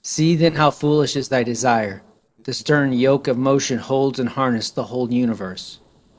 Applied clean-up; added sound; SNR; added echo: neural separator model SepFormer DNS4.